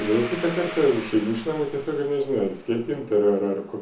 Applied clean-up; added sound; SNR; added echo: none; Domestic sounds, home sounds; 14 dB; reverberation time 0.6 s.